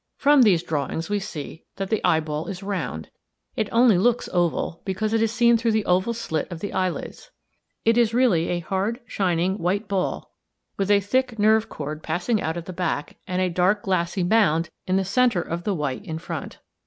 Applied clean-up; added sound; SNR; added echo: none; none; none; none.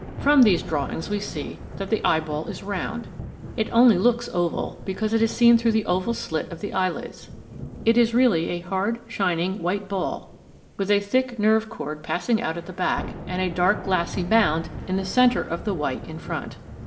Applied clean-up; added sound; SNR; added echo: none; Thunder / Rain; 14 dB; reverberation time 0.6 s.